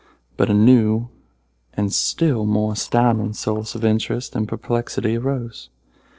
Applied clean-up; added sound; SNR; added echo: neural separator model SepFormer DNS4.